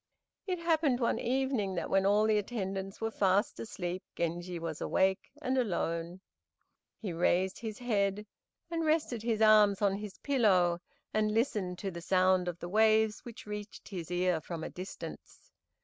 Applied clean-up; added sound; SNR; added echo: none; none; none; none.